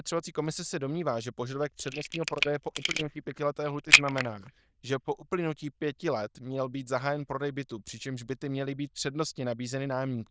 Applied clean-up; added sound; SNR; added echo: neural diffusion model UNIVERSE++.